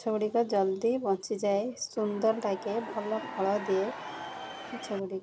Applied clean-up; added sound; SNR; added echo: none; Crowd / Cheering; 10 dB; none.